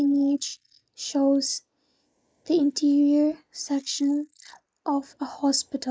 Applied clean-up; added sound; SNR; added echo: neural mask model Resemble Enhance denoiser.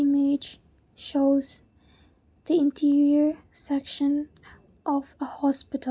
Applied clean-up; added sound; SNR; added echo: none; none; none; none.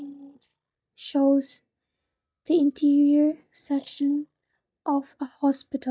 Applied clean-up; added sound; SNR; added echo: neural mask model DeepFilterNet 3.